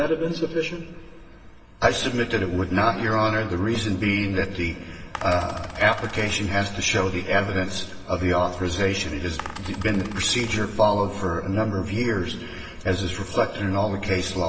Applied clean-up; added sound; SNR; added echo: none; Coin (dropping); 15 dB; reverberation time 2.1 s.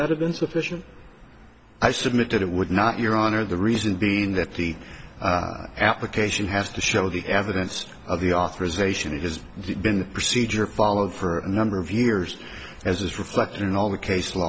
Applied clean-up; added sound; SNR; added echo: none; none; none; none.